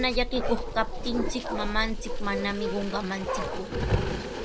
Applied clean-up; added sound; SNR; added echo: none; Bark; -1 dB; none.